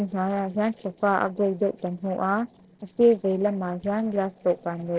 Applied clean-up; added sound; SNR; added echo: neural separator model SepFormer DNS4.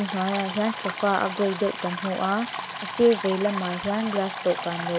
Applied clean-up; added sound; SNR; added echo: none; Stream; 8 dB; none.